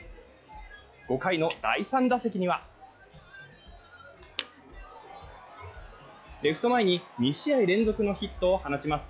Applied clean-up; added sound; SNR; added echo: classical method log-MMSE.